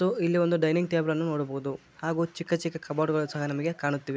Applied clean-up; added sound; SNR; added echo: none; none; none; none.